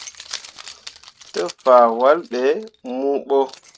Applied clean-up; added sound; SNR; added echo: neural mask model RNNoise.